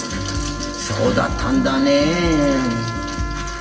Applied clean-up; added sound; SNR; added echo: none; Trumpet; 11 dB; reverberation time 1.9 s.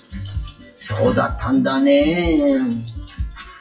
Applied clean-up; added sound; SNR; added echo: classical method WPE with log-MMSE.